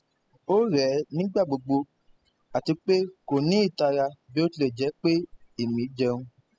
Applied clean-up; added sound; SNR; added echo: classical method spectral subtraction.